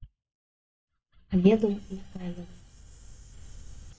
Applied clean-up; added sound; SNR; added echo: neural mask model DeepFilterNet 3.